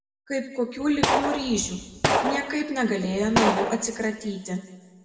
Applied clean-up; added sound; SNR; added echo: none; Gunshot, gunfire; 0 dB; reverberation time 1.3 s.